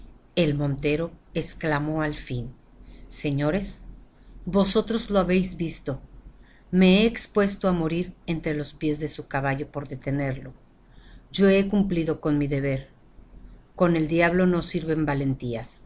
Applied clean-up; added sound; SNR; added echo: none; none; none; none.